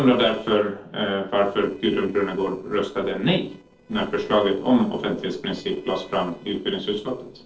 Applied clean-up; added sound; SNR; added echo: neural separator model SepFormer DNS4.